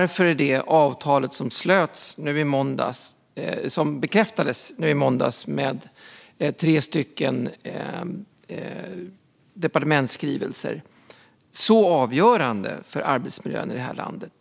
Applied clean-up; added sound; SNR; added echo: none; none; none; none.